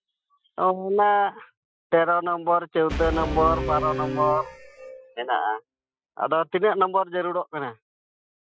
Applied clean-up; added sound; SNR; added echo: classical method Wiener filter.